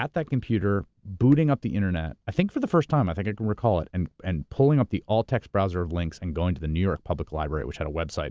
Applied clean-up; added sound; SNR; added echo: none; none; none; none.